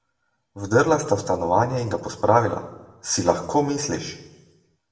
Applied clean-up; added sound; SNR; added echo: none; none; none; reverberation time 0.9 s.